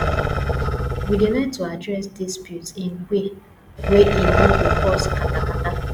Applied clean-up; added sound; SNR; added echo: none; Growling; -1 dB; none.